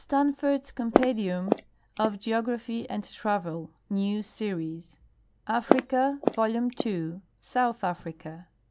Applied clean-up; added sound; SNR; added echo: none; Walk, footsteps; 0 dB; none.